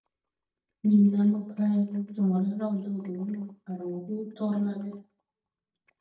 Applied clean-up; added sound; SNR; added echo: neural mask model DeepFilterNet 3.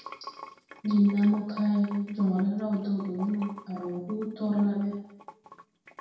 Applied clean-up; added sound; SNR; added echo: none; Sink (filling or washing) / Water; 18 dB; reverberation time 0.8 s.